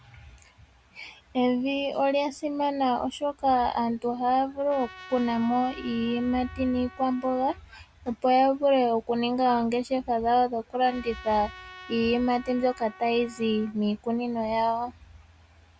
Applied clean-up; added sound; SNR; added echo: none; Trumpet; 20 dB; none.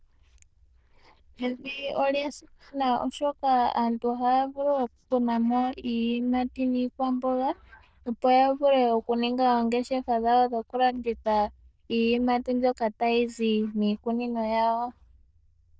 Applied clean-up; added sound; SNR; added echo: neural diffusion model UNIVERSE++.